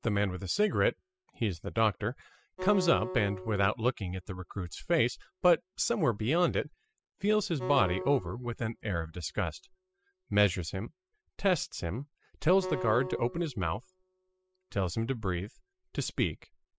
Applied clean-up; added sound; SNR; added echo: classical method spectral subtraction.